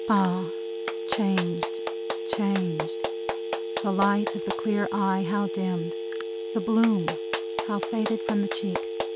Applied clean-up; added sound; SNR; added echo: none; Telephone + Clapping; 3 dB; none.